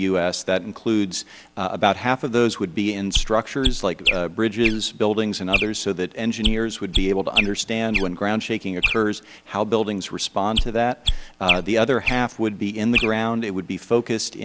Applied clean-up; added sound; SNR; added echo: none; Chirp, tweet; 3 dB; none.